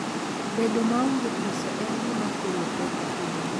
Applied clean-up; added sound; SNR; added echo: none; Water; -1 dB; none.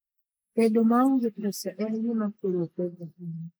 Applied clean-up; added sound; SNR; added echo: neural mask model Resemble Enhance denoiser.